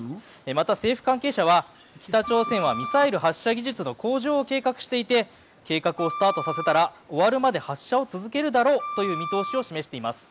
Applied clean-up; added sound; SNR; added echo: none; Wind instrument, woodwind instrument; 9 dB; none.